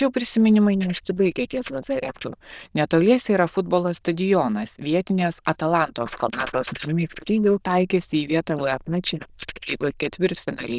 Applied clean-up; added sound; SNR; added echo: neural diffusion model UNIVERSE++.